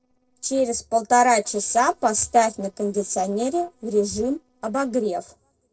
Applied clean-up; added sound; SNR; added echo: neural separator model SepFormer DNS4.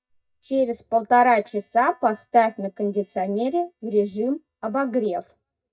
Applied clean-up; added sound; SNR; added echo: neural mask model DeepFilterNet 3.